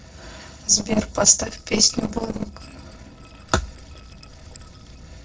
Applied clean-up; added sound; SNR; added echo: neural separator model SepFormer DNS4.